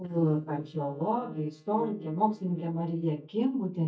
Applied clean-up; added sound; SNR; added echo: neural mask model DeepFilterNet 3.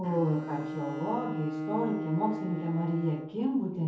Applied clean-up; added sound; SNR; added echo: none; Bowed string instrument; 6 dB; reverberation time 0.6 s.